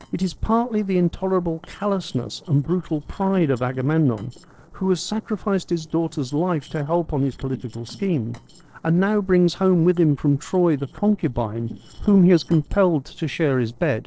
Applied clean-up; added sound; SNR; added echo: neural separator model SepFormer DNS4.